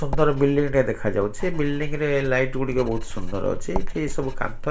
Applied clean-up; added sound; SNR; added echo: none; Writing; 2 dB; reverberation time 0.3 s.